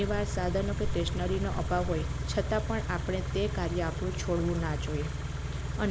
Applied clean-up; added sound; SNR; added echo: none; Idling / Car; 0 dB; none.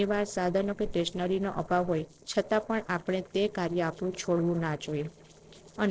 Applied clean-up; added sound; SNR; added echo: neural separator model SepFormer DNS4.